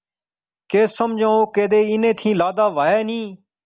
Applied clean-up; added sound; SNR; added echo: none; none; none; none.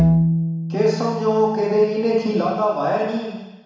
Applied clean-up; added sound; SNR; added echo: none; Bowed string instrument; 3 dB; reverberation time 1.1 s.